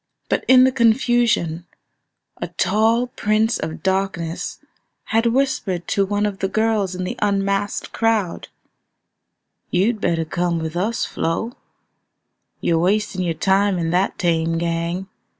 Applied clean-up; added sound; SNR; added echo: none; none; none; none.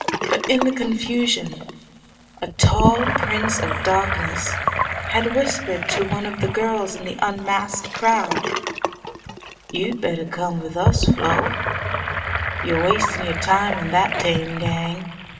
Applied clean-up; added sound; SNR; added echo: none; Sink (filling or washing) / Gurgling; 1 dB; reverberation time 1.8 s.